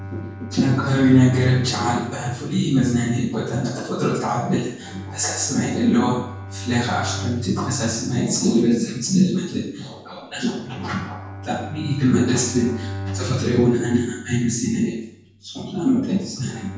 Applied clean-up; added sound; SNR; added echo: none; Bowed string instrument; 13 dB; reverberation time 0.6 s.